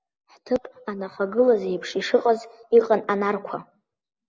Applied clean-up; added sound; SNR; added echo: none; none; none; none.